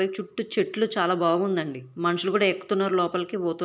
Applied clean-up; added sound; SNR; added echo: none; none; none; none.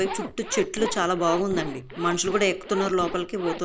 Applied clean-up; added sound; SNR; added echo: none; Zipper (clothing); 9 dB; none.